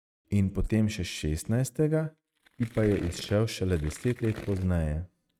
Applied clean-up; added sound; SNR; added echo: neural mask model RNNoise.